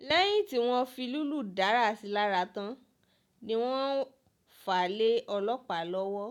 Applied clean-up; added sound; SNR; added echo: none; none; none; none.